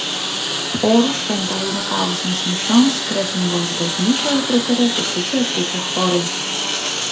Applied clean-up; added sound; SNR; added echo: none; Engine; 2 dB; reverberation time 0.5 s.